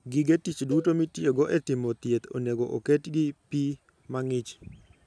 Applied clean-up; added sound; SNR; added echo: none; Cowbell; 17 dB; none.